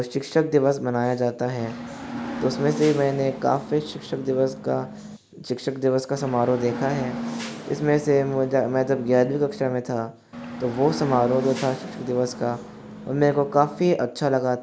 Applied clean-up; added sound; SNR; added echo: none; Hiss / Bus / Engine; 10 dB; none.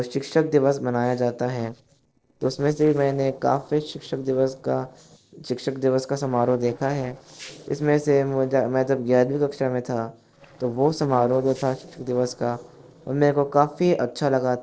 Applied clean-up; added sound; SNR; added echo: neural separator model SepFormer DNS4.